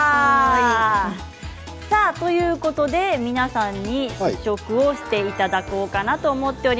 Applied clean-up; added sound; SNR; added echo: none; none; none; none.